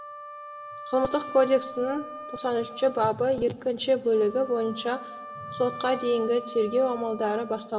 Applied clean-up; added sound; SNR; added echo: none; Wind instrument, woodwind instrument; 14 dB; reverberation time 2.4 s.